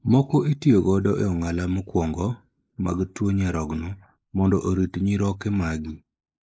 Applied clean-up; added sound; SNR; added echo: neural mask model Resemble Enhance denoiser.